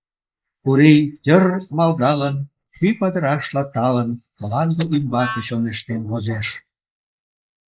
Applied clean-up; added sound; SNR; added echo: neural mask model Resemble Enhance denoiser.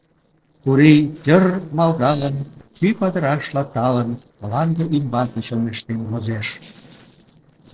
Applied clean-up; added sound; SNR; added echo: neural separator model SepFormer DNS4.